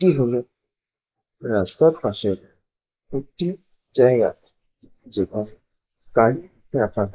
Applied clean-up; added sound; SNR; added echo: neural mask model Resemble Enhance denoiser.